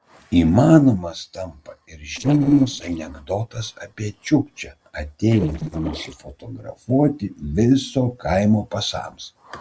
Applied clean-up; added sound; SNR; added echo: neural separator model SepFormer DNS4.